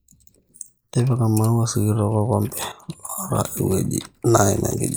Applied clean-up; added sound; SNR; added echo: neural mask model Resemble Enhance denoiser.